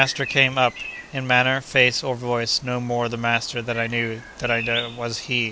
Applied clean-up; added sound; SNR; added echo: none; Bird vocalization, bird call, bird song; 14 dB; none.